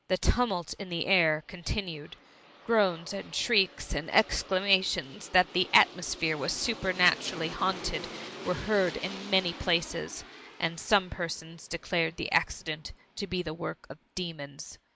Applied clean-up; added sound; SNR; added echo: none; Aircraft; 17 dB; none.